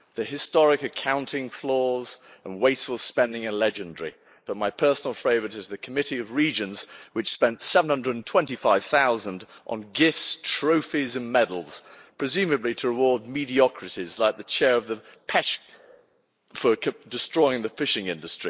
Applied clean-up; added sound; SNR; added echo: neural mask model Resemble Enhance denoiser.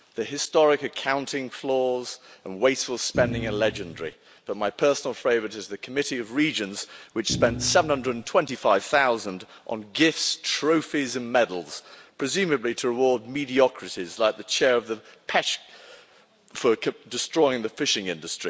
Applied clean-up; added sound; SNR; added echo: none; Thump, thud; 8 dB; none.